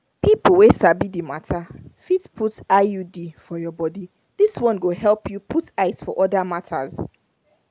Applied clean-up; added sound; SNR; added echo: none; none; none; none.